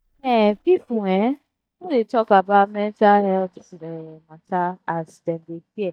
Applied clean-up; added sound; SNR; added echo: neural mask model DeepFilterNet 3.